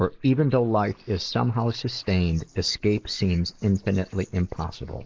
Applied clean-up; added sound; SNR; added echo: neural mask model Resemble Enhance denoiser.